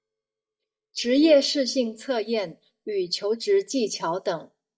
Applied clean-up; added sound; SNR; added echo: neural mask model DeepFilterNet 3.